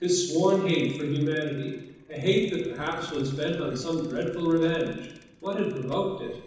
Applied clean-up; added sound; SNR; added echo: neural separator model SepFormer DNS4.